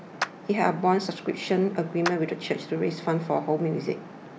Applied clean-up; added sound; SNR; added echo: none; Clapping; 12 dB; none.